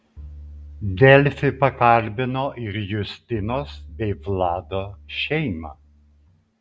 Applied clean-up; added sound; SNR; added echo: none; Bowed string instrument; 20 dB; none.